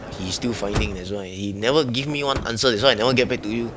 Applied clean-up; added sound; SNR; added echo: none; Sliding door / Motor vehicle (road); 11 dB; none.